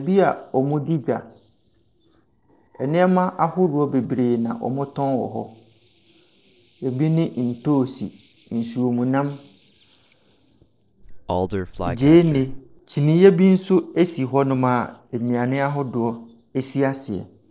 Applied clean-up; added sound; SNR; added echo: neural separator model SepFormer DNS4.